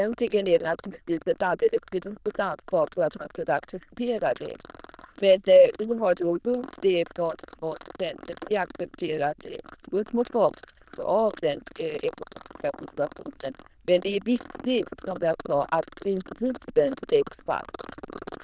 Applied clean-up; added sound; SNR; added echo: neural diffusion model UNIVERSE++.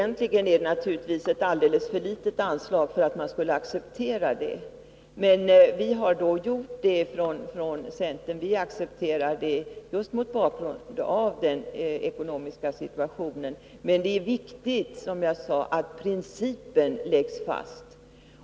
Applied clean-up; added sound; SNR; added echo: none; none; none; none.